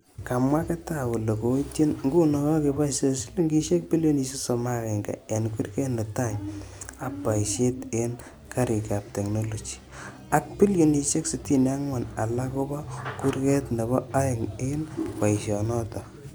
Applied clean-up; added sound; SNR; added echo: none; none; none; none.